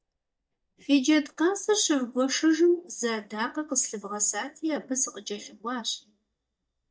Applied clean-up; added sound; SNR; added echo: neural mask model DeepFilterNet 3.